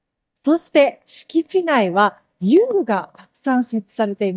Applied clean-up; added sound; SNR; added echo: neural mask model DeepFilterNet 3.